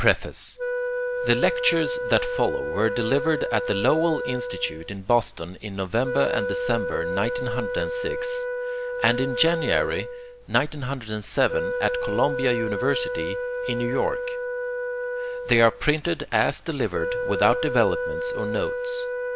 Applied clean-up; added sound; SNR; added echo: none; Wind instrument, woodwind instrument; 3 dB; none.